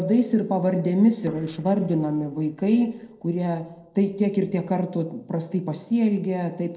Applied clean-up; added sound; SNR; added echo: neural separator model SepFormer DNS4.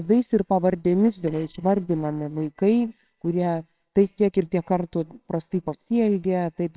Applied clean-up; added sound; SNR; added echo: neural separator model SepFormer WHAMR!.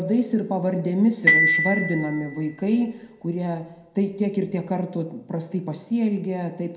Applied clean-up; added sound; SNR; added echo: none; Glockenspiel; 1 dB; reverberation time 0.2 s.